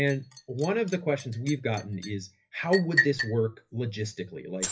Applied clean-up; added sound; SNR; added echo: classical method WPE with log-MMSE.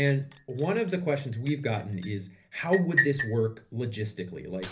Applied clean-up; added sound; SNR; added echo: none; Liquid; 7 dB; reverberation time 0.3 s.